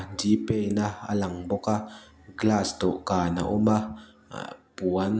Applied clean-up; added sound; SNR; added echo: none; none; none; none.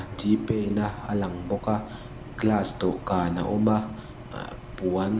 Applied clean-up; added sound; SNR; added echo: none; Boat, Water vehicle + Engine / Aircraft; 13 dB; none.